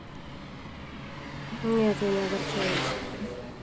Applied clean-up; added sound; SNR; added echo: none; Engine; 3 dB; none.